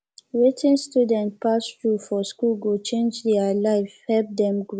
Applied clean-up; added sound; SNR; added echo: none; none; none; none.